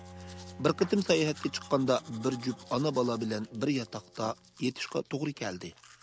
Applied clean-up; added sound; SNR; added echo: none; Domestic sounds, home sounds + Bowed string instrument; 18 dB; none.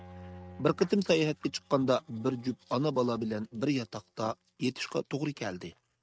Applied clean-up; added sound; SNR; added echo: neural mask model RNNoise.